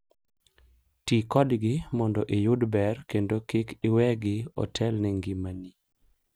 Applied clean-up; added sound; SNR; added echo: none; none; none; none.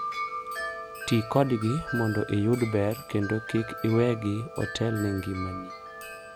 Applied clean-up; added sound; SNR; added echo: none; Wind chime; 9 dB; none.